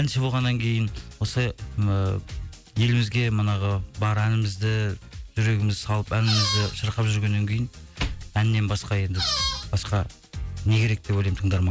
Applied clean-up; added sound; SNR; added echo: none; Squeak; 4 dB; none.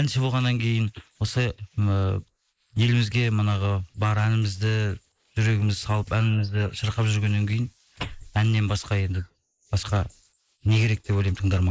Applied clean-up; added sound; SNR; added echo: neural mask model Resemble Enhance denoiser.